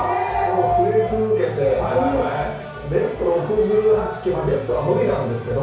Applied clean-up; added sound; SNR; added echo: none; none; none; reverberation time 0.6 s.